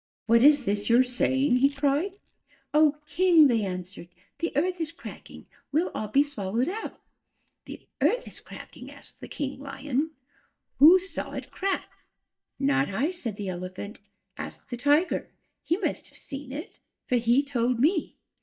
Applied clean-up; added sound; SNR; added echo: neural mask model DeepFilterNet 3.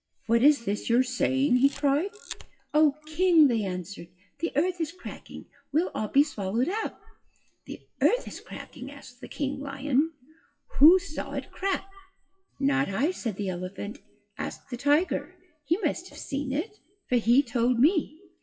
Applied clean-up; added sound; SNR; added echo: classical method WPE with log-MMSE.